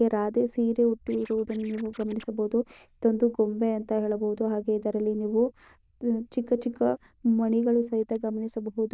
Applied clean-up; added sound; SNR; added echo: neural diffusion model UNIVERSE++.